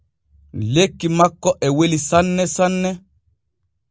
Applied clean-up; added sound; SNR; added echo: none; none; none; none.